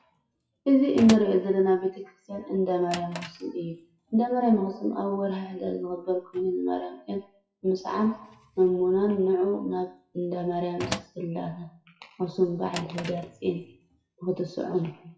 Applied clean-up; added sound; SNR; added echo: classical method WPE with log-MMSE.